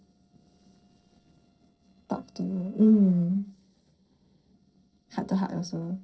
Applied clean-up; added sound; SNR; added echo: neural separator model SepFormer DNS4.